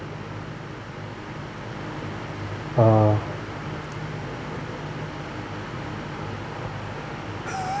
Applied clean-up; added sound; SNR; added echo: none; none; none; none.